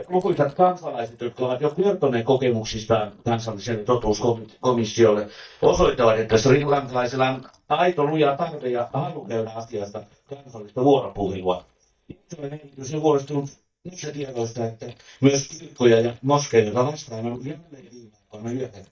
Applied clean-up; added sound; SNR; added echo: neural mask model DeepFilterNet 3.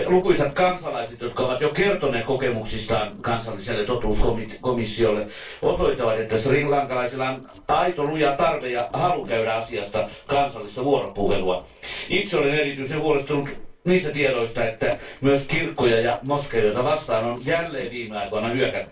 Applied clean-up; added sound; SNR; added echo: neural separator model SepFormer DNS4.